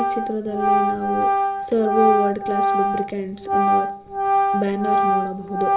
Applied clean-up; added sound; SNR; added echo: none; Organ; -4 dB; reverberation time 0.9 s.